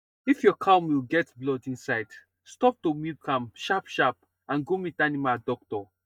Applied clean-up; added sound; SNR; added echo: neural mask model DeepFilterNet 3.